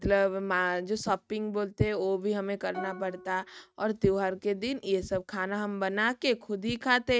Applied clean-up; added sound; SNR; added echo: neural mask model RNNoise.